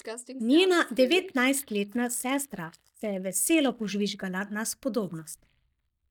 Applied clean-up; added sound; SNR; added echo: neural mask model DeepFilterNet 3.